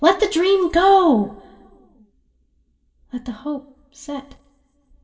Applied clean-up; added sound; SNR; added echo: none; none; none; reverberation time 1.2 s.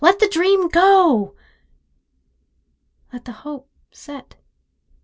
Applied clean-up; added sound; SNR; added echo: none; none; none; none.